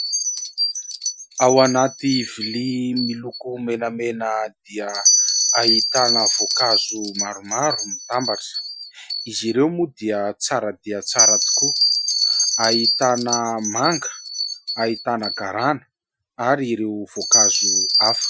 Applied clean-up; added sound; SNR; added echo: classical method Wiener filter.